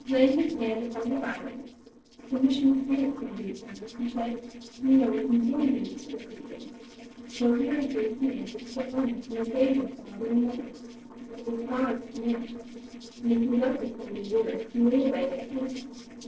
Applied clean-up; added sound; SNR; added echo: neural separator model SepFormer DNS4.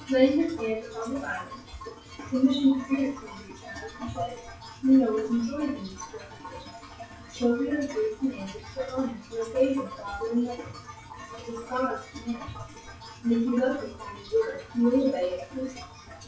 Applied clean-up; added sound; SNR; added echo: classical method WPE with log-MMSE.